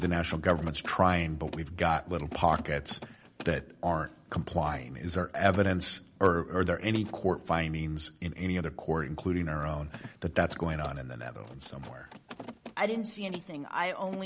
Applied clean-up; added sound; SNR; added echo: none; Mechanisms; 19 dB; none.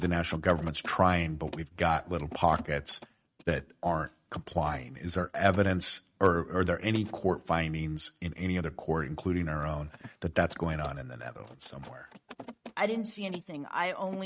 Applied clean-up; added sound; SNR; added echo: neural mask model RNNoise.